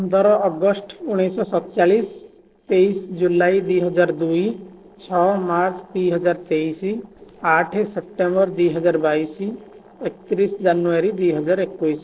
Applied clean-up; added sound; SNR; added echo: neural separator model SepFormer DNS4.